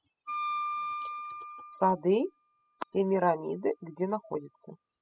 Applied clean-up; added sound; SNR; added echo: classical method spectral subtraction.